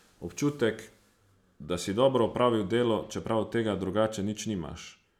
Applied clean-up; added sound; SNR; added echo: none; none; none; none.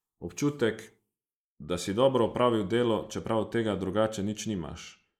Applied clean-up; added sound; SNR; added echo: neural mask model Resemble Enhance denoiser.